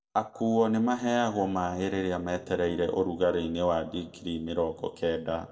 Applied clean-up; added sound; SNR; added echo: neural separator model SepFormer DNS4.